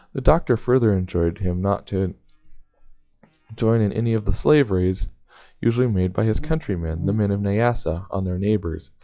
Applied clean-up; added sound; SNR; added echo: classical method log-MMSE.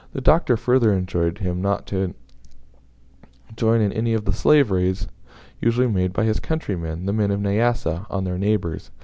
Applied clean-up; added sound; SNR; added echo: none; none; none; none.